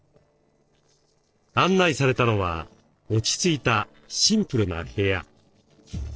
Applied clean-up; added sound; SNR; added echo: neural separator model SepFormer DNS4.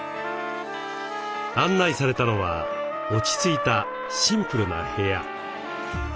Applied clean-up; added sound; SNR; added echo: none; Trumpet; 5 dB; none.